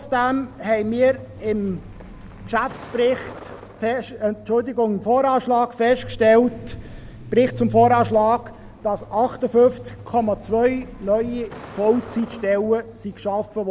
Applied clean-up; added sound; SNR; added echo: none; Truck; 16 dB; none.